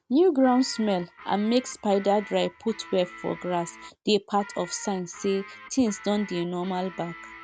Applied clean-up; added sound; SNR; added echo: none; Guitar; 19 dB; none.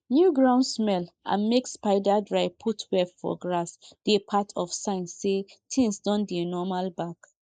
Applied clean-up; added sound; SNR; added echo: neural mask model Resemble Enhance denoiser.